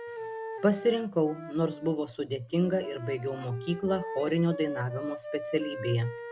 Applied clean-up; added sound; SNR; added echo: none; Wind instrument, woodwind instrument; 11 dB; none.